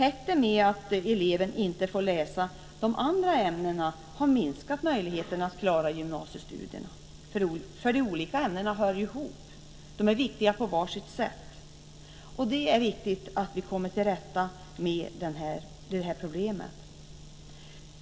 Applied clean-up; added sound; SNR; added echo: none; none; none; reverberation time 2.1 s.